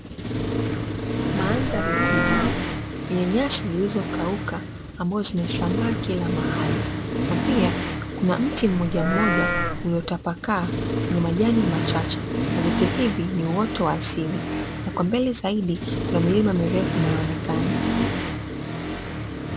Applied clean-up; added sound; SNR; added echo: none; Livestock, farm animals, working animals + Accelerating, revving, vroom; 0 dB; none.